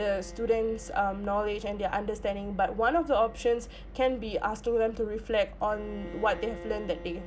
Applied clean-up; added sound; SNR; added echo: none; Bowed string instrument; 19 dB; none.